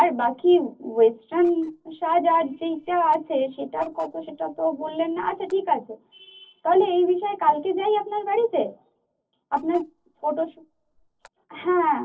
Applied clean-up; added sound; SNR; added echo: neural separator model SepFormer DNS4.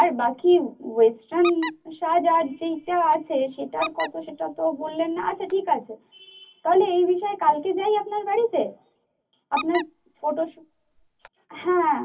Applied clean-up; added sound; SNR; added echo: none; Squeak; 12 dB; reverberation time 0.3 s.